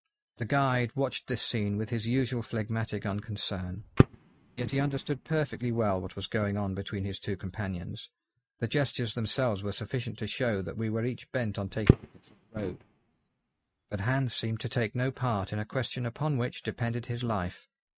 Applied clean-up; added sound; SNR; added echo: neural mask model RNNoise.